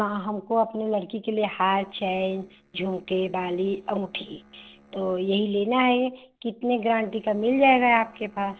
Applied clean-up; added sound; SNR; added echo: neural separator model SepFormer DNS4.